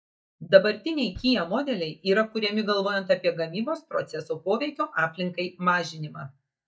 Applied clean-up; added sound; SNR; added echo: neural mask model DeepFilterNet 3.